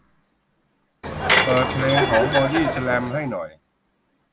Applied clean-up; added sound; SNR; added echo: none; Door / Chime; -2 dB; none.